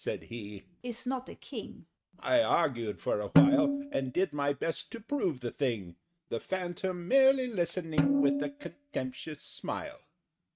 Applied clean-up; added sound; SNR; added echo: neural mask model RNNoise.